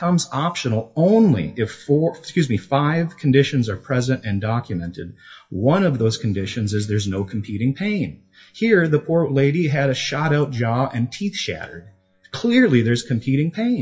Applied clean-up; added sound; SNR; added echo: classical method WPE with log-MMSE.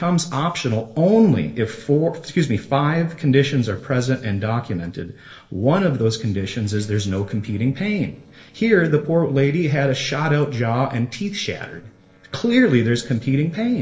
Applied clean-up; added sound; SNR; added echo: neural separator model SepFormer DNS4.